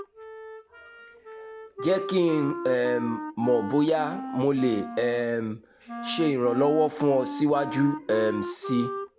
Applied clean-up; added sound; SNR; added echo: none; Wind instrument, woodwind instrument; 10 dB; none.